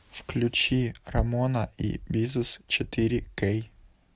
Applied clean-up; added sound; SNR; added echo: none; none; none; none.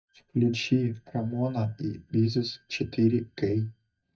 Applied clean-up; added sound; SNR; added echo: neural mask model DeepFilterNet 3.